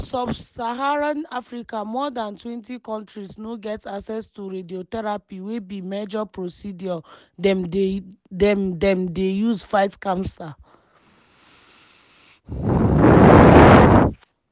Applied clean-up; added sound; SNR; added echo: none; none; none; none.